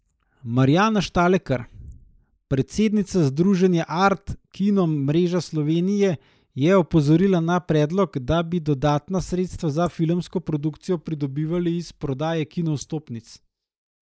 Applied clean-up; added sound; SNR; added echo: neural mask model Resemble Enhance denoiser.